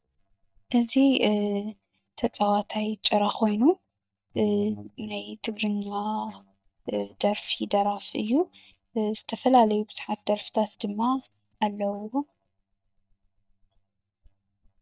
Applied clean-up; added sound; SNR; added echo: neural mask model DeepFilterNet 3.